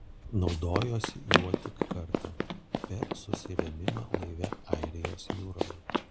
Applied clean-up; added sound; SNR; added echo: none; Run; -3 dB; none.